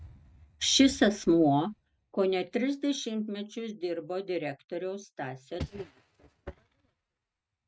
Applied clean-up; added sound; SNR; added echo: neural mask model RNNoise.